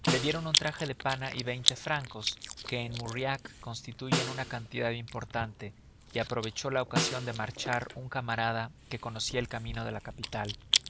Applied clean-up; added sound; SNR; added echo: none; Chewing, mastication + Snare drum; 1 dB; none.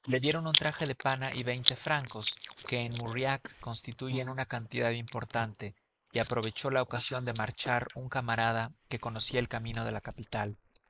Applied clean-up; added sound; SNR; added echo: neural mask model Resemble Enhance denoiser.